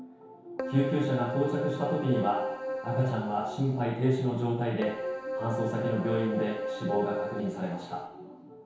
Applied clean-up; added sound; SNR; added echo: none; Keyboard (musical); 5 dB; reverberation time 0.8 s.